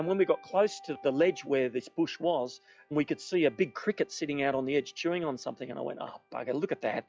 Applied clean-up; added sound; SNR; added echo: classical method log-MMSE.